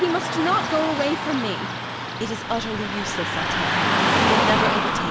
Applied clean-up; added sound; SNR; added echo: none; Car passing by / Traffic noise, roadway noise; -3 dB; none.